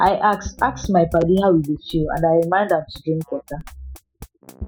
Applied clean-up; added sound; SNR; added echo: classical method spectral subtraction.